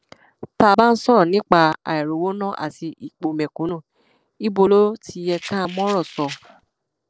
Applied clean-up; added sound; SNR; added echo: neural separator model SepFormer DNS4.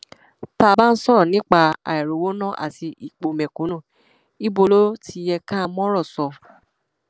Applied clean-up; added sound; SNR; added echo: none; none; none; none.